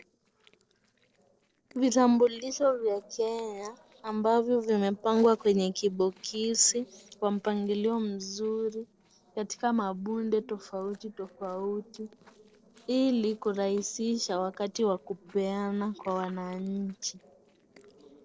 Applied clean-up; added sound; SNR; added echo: neural separator model SepFormer DNS4.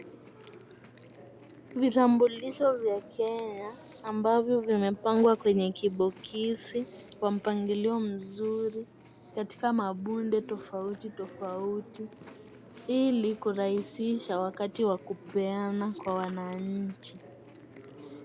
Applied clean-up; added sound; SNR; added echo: none; Chewing, mastication; 19 dB; none.